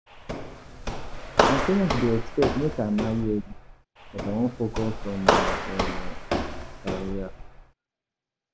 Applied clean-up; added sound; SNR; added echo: none; Walk, footsteps; -1 dB; none.